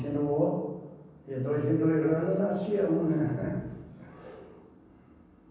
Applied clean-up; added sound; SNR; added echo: none; none; none; reverberation time 1.1 s.